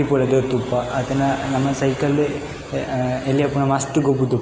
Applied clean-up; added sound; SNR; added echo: none; none; none; none.